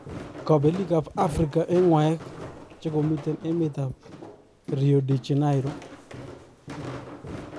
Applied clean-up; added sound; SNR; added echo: none; Walk, footsteps; 14 dB; none.